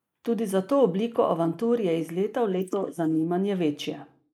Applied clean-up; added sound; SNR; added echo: neural mask model Resemble Enhance denoiser.